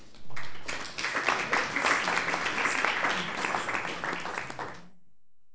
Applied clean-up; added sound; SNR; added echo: none; Applause; -4 dB; reverberation time 0.8 s.